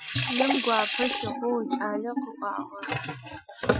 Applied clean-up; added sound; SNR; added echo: classical method Wiener filter.